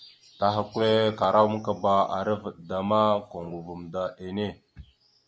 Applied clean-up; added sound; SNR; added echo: none; none; none; none.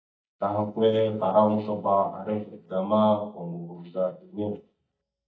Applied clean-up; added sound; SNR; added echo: neural mask model DeepFilterNet 3.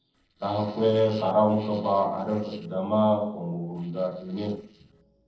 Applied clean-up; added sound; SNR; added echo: neural separator model SepFormer DNS4.